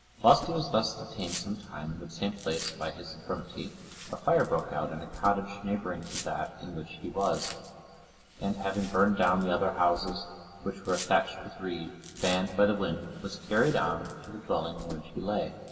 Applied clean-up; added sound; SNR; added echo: none; Domestic sounds, home sounds; 16 dB; reverberation time 2.3 s.